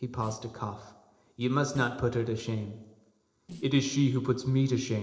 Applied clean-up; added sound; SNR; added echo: neural separator model SepFormer DNS4.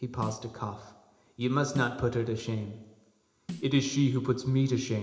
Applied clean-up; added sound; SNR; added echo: none; Snare drum; 16 dB; reverberation time 0.8 s.